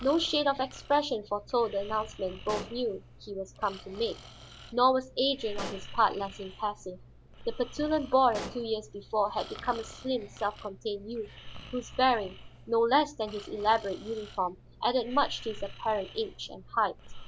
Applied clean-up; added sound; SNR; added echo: none; Explosion + Breathing; 14 dB; none.